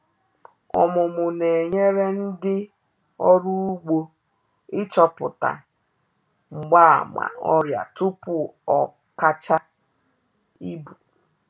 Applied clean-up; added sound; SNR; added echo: none; none; none; none.